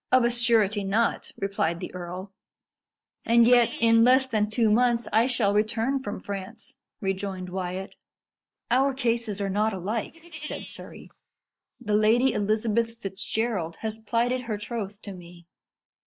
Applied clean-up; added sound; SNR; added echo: neural mask model Resemble Enhance denoiser.